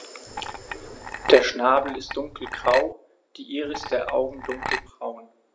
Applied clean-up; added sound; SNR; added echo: none; Chink, clink; 8 dB; none.